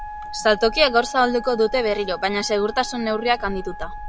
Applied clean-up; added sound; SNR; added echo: none; Cricket + Wind instrument, woodwind instrument; 11 dB; none.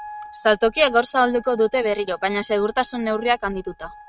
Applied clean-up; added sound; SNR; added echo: neural mask model RNNoise.